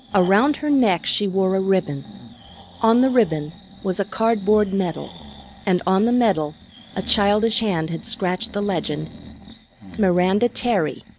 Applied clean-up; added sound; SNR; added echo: none; Breathing; 19 dB; none.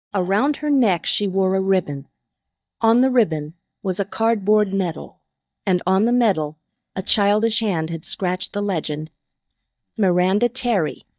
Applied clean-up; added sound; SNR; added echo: neural mask model DeepFilterNet 3.